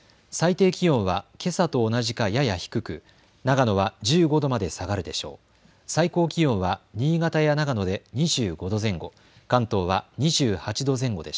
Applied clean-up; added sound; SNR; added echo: none; none; none; none.